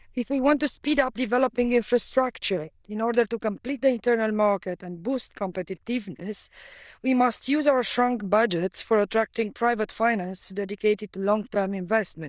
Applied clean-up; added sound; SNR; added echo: neural diffusion model UNIVERSE++.